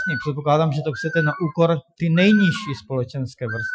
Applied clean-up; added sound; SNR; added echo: classical method Wiener filter.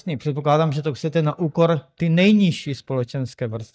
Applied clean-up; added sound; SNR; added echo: neural mask model DeepFilterNet 3.